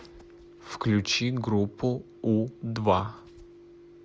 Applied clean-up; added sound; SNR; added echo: none; none; none; none.